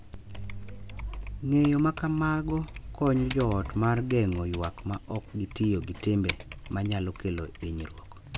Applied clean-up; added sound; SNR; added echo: none; Typing; 14 dB; none.